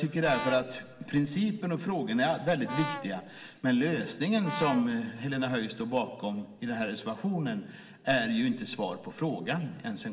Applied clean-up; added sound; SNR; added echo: none; Brass instrument; 9 dB; reverberation time 2.1 s.